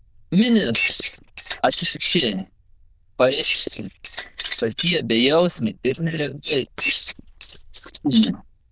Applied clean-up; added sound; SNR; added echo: neural diffusion model UNIVERSE++.